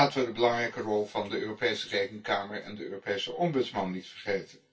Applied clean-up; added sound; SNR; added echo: none; none; none; reverberation time 0.2 s.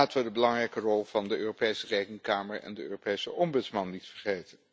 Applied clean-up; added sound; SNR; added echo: none; none; none; none.